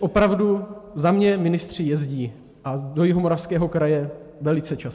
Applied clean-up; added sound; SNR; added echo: none; none; none; none.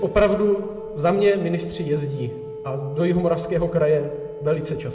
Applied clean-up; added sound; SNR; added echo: none; Wind instrument, woodwind instrument; 12 dB; reverberation time 1.1 s.